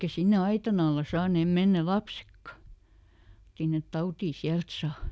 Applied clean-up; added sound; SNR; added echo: none; none; none; none.